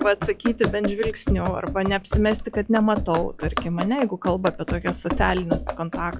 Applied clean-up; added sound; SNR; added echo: classical method log-MMSE.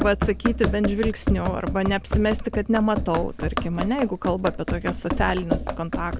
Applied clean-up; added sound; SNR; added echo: none; Run; 3 dB; none.